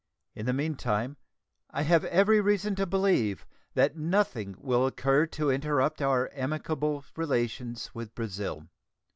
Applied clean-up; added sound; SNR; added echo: none; none; none; none.